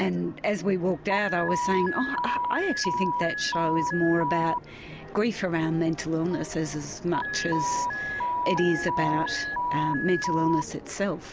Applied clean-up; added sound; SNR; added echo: none; Alarm; 3 dB; none.